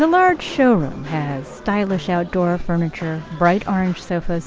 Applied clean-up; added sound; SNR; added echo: none; none; none; none.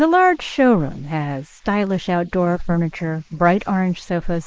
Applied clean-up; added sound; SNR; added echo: neural mask model Resemble Enhance denoiser.